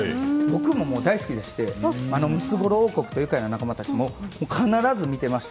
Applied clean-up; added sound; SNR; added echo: none; none; none; none.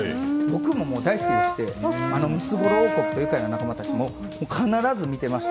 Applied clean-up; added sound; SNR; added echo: none; Brass instrument; 4 dB; none.